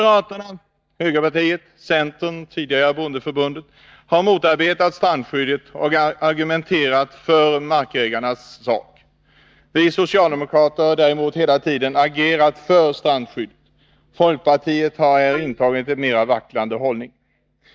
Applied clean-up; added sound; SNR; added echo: neural mask model DeepFilterNet 3.